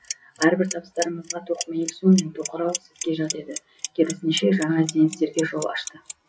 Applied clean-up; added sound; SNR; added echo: none; Clock; 12 dB; reverberation time 0.3 s.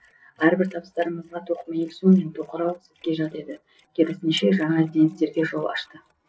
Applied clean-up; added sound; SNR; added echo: neural separator model SepFormer DNS4.